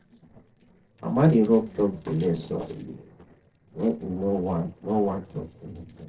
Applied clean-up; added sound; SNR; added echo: neural separator model SepFormer DNS4.